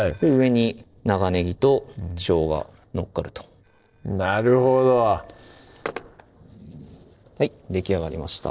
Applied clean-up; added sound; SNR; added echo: neural separator model SepFormer DNS4.